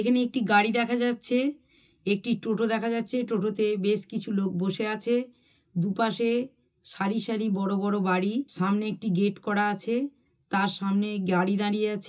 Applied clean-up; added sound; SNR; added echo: none; none; none; reverberation time 0.2 s.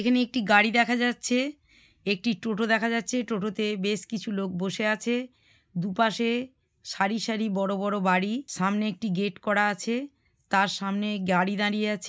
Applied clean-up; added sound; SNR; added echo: none; none; none; none.